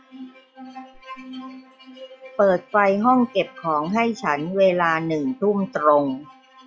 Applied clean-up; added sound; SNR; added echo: classical method log-MMSE.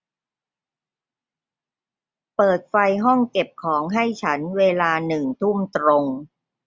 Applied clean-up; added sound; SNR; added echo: none; none; none; none.